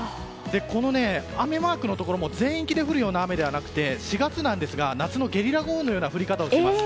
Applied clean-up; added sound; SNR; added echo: none; none; none; none.